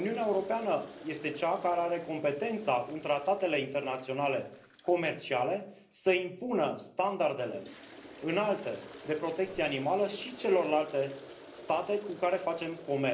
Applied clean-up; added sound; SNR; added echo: none; Toilet flush; 19 dB; reverberation time 0.5 s.